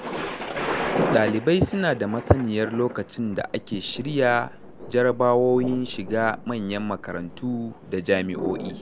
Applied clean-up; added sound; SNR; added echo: none; Thunder; 8 dB; none.